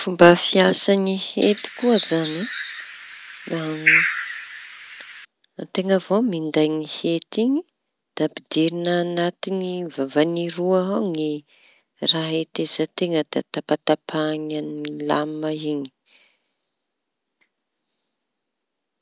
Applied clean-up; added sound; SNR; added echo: none; Bird; 3 dB; none.